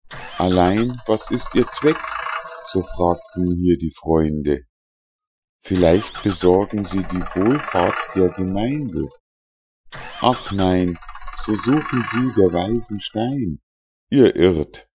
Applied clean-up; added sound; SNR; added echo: classical method Wiener filter.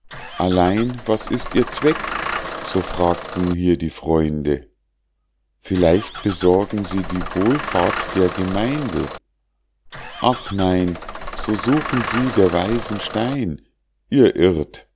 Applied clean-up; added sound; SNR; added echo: none; Engine starting / Bus; 9 dB; none.